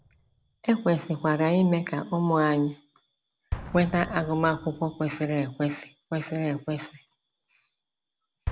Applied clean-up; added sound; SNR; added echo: none; Explosion; 16 dB; none.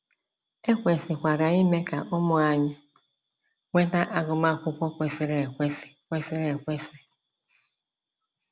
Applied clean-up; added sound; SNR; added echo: none; none; none; none.